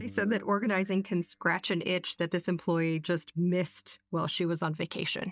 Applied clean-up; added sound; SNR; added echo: neural mask model DeepFilterNet 3.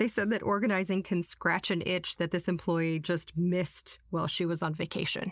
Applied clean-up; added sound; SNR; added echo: none; none; none; none.